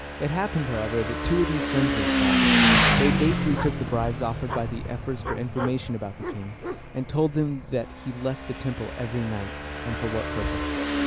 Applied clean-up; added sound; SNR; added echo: none; Motorcycle / Engine; -2 dB; none.